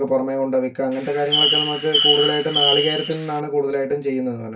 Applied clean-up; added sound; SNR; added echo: none; Bird; -2 dB; reverberation time 0.2 s.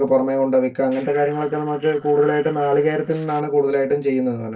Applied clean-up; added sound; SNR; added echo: neural separator model SepFormer DNS4.